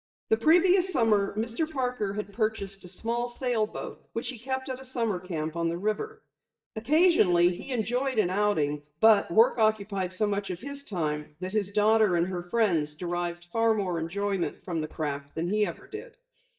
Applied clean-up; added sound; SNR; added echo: neural mask model DeepFilterNet 3.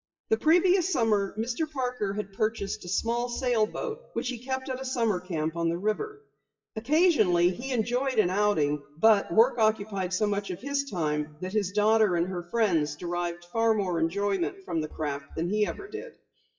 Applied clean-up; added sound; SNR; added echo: classical method WPE with log-MMSE.